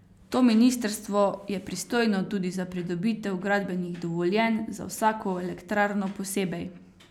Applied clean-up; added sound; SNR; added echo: none; none; none; none.